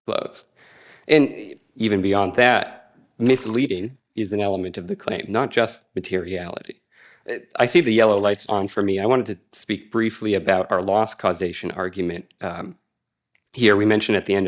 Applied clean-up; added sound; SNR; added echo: neural mask model DeepFilterNet 3.